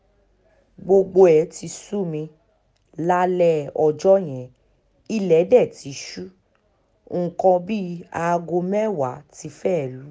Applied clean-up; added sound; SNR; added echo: none; none; none; none.